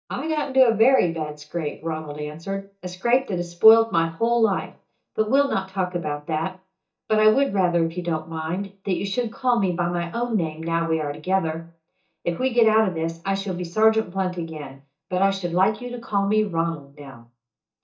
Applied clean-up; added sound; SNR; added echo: neural mask model DeepFilterNet 3.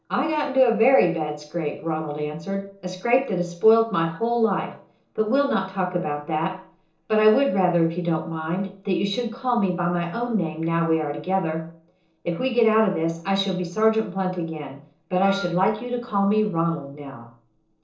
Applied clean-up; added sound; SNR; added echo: neural separator model SepFormer DNS4.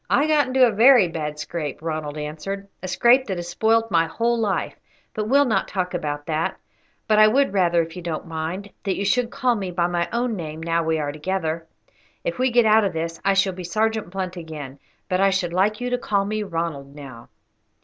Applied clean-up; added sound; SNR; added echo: none; none; none; none.